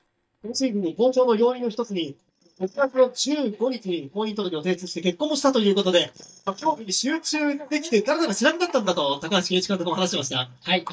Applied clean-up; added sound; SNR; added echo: neural mask model DeepFilterNet 3.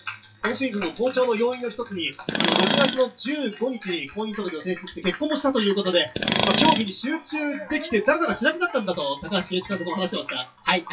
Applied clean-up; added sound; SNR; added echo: classical method WPE with log-MMSE.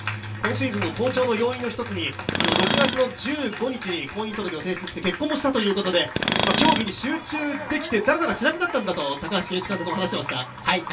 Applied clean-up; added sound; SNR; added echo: none; Tools; -1 dB; reverberation time 0.2 s.